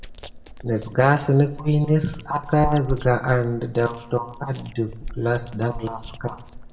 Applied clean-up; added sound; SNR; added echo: none; Chewing, mastication; 12 dB; reverberation time 0.8 s.